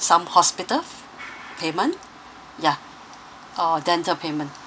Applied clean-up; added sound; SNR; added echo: none; none; none; none.